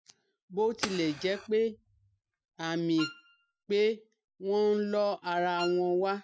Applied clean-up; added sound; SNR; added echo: classical method Wiener filter.